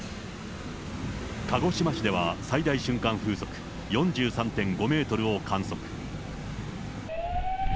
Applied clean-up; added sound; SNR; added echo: none; none; none; none.